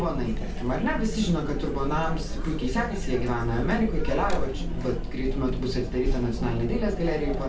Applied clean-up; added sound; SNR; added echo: none; Chatter; 0 dB; reverberation time 0.3 s.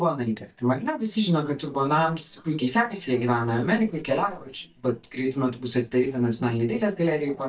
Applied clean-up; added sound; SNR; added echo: neural mask model DeepFilterNet 3.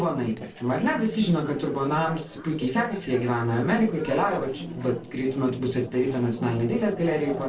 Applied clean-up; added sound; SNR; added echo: neural separator model SepFormer DNS4.